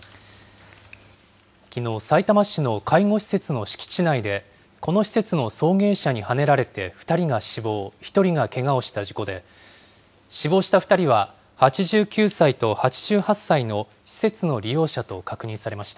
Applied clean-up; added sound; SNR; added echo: none; none; none; none.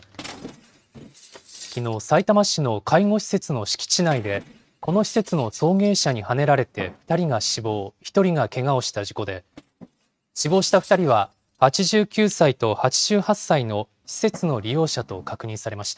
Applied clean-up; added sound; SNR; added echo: neural mask model RNNoise.